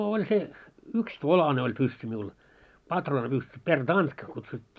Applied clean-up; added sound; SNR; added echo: none; none; none; none.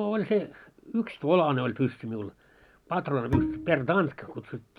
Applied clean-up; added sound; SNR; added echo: none; Bowed string instrument; 3 dB; none.